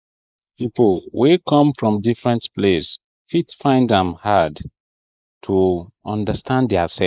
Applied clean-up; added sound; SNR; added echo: neural mask model Resemble Enhance denoiser.